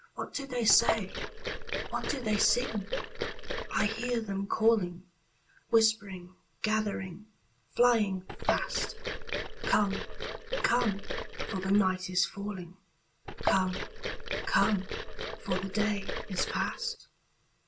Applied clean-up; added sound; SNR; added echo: none; Liquid; 3 dB; reverberation time 0.2 s.